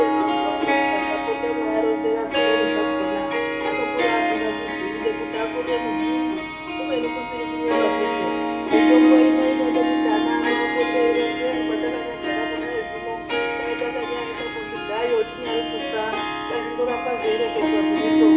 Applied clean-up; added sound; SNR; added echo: none; Harp; -4 dB; reverberation time 0.6 s.